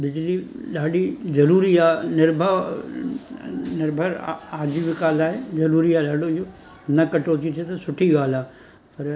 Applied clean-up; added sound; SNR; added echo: none; none; none; none.